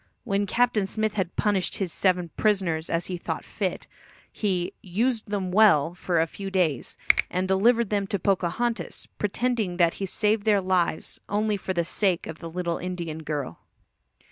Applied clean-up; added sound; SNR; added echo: none; Finger snapping; 5 dB; none.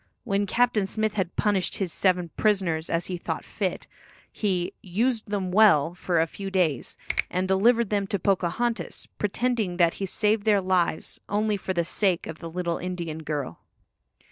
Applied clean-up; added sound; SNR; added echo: neural separator model SepFormer DNS4.